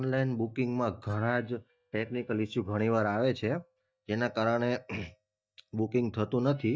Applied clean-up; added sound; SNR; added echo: neural mask model DeepFilterNet 3.